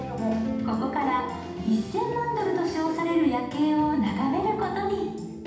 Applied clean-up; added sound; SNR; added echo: none; none; none; reverberation time 0.8 s.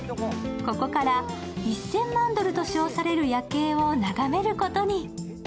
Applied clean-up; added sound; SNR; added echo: none; none; none; none.